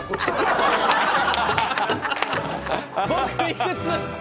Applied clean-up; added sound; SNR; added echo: none; none; none; none.